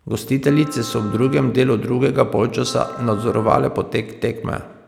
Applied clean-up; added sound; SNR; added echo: none; Wind instrument, woodwind instrument; 18 dB; none.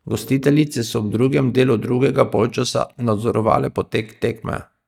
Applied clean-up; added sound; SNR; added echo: neural mask model DeepFilterNet 3.